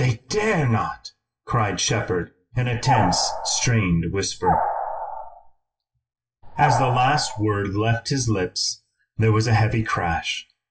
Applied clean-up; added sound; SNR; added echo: classical method WPE with log-MMSE.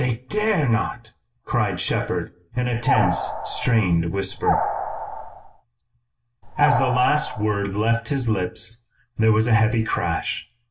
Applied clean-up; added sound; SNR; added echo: none; Animal; 3 dB; reverberation time 0.2 s.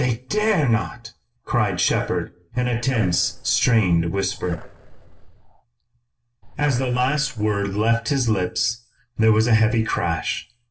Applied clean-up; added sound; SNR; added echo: neural separator model SepFormer DNS4.